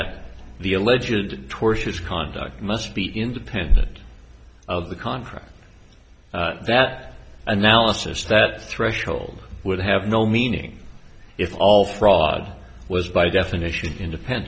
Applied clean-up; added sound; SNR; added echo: none; none; none; none.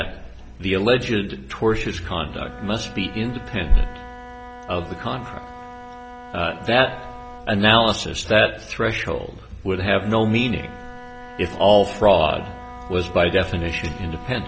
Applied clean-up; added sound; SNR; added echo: none; Wind instrument, woodwind instrument; 18 dB; none.